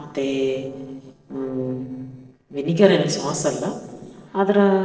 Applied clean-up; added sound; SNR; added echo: neural separator model SepFormer DNS4.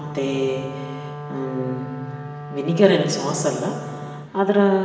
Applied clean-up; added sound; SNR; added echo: none; Wind instrument, woodwind instrument; 12 dB; reverberation time 1.6 s.